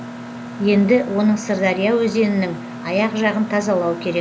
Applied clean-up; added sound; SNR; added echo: none; Mechanisms; 13 dB; none.